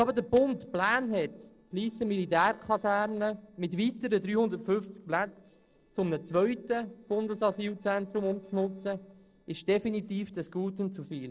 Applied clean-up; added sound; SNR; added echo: neural separator model SepFormer DNS4.